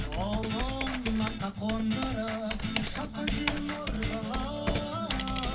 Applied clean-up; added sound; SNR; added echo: none; Computer keyboard; 3 dB; reverberation time 0.2 s.